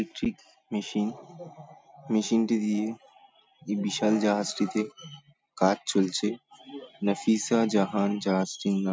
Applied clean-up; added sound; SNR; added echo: none; none; none; none.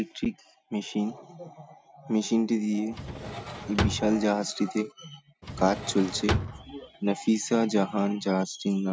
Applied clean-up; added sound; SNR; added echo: none; Drawer open or close; 5 dB; none.